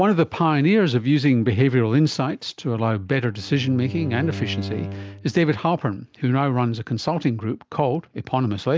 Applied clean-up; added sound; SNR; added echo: none; Bowed string instrument; 12 dB; none.